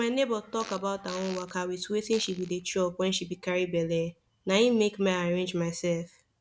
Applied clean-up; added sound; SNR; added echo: none; Fart; 18 dB; none.